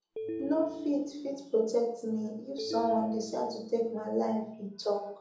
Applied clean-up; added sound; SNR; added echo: none; Telephone; 11 dB; reverberation time 0.7 s.